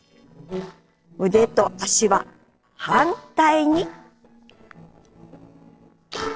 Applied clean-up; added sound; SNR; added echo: neural separator model SepFormer DNS4.